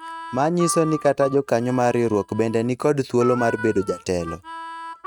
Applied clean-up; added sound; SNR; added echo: neural mask model RNNoise.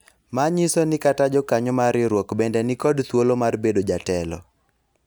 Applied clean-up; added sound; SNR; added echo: none; none; none; none.